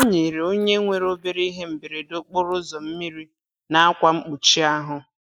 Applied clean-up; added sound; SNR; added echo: neural mask model Resemble Enhance denoiser.